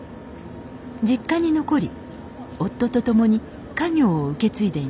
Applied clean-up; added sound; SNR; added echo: none; none; none; none.